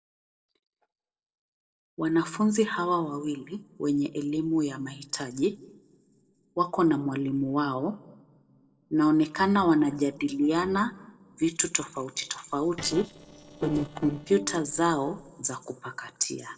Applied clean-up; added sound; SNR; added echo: neural separator model SepFormer DNS4.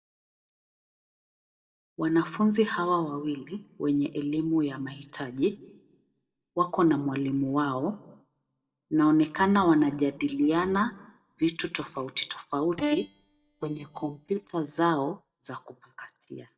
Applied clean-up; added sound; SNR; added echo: neural mask model DeepFilterNet 3.